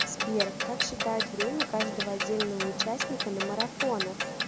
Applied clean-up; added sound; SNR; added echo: none; Clock; 0 dB; none.